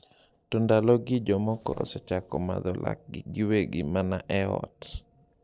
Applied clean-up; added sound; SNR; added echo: neural separator model SepFormer DNS4.